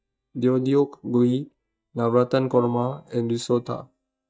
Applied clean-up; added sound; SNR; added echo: neural mask model DeepFilterNet 3.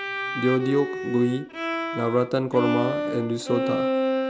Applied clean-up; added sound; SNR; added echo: none; Bowed string instrument; 2 dB; none.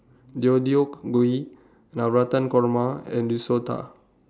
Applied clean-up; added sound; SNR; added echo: none; none; none; none.